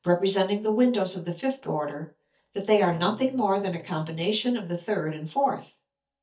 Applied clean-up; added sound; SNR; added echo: neural mask model DeepFilterNet 3.